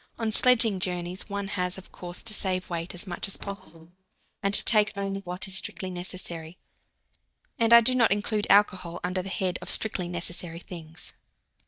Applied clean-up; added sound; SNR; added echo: neural mask model DeepFilterNet 3.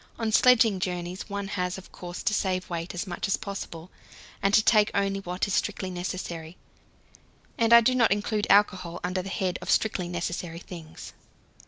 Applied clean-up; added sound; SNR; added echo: none; none; none; none.